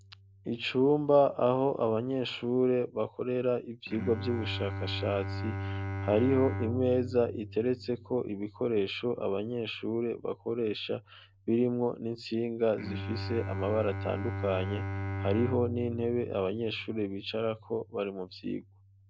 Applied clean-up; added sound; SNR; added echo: none; Bowed string instrument; 9 dB; none.